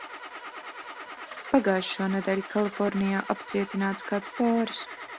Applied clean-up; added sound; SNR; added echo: none; Engine starting / Car; 12 dB; none.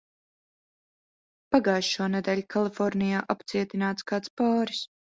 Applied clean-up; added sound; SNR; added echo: none; none; none; none.